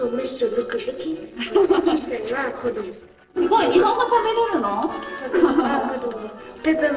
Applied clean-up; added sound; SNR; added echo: neural separator model SepFormer DNS4.